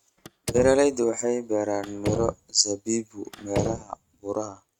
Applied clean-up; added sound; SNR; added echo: neural mask model RNNoise.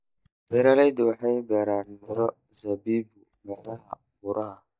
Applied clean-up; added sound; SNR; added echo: neural mask model DeepFilterNet 3.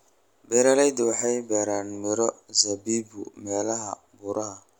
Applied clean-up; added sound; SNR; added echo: none; none; none; none.